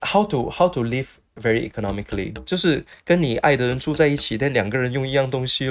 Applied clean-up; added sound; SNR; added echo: neural mask model RNNoise.